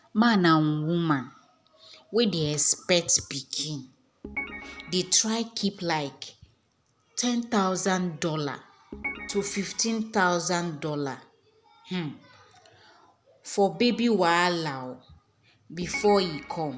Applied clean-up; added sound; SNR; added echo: none; Organ; 11 dB; none.